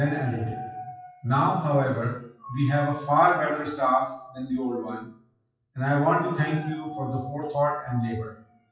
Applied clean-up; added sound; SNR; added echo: classical method WPE with log-MMSE.